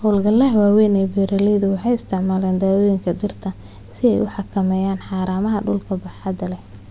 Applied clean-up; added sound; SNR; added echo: none; none; none; none.